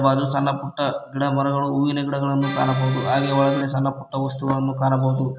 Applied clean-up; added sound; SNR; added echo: none; Accordion; 9 dB; none.